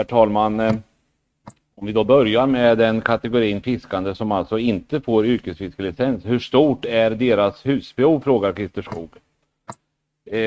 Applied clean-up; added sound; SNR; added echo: neural mask model RNNoise.